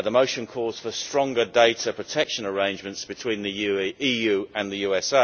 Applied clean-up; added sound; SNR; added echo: none; none; none; none.